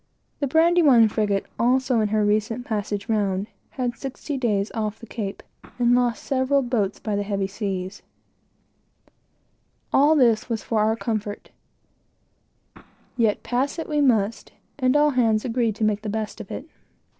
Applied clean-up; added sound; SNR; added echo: neural separator model SepFormer DNS4.